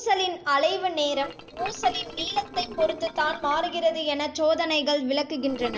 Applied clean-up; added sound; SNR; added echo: neural separator model SepFormer DNS4.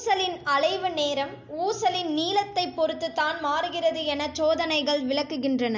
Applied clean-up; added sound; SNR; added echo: none; none; none; none.